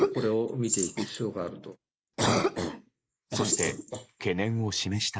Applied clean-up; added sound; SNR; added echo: neural mask model Resemble Enhance denoiser.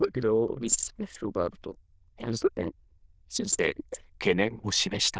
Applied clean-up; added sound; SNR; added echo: neural diffusion model UNIVERSE++.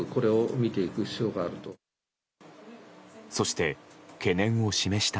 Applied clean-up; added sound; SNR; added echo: none; none; none; none.